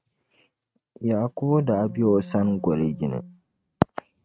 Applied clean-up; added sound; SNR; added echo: neural mask model RNNoise.